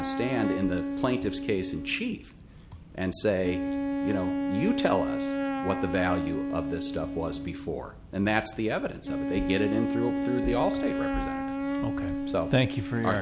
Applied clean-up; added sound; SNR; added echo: none; Wind instrument, woodwind instrument; 1 dB; none.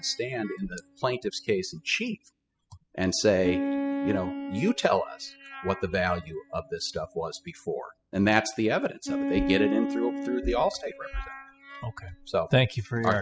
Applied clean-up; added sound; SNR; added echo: classical method spectral subtraction.